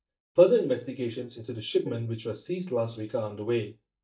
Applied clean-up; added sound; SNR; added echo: neural mask model DeepFilterNet 3.